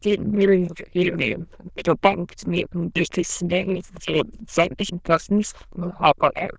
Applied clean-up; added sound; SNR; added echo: neural diffusion model UNIVERSE++.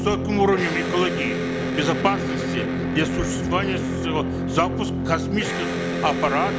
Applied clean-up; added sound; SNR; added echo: none; Electric guitar; 0 dB; none.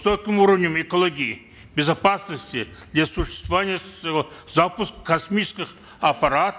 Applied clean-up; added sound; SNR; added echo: none; none; none; none.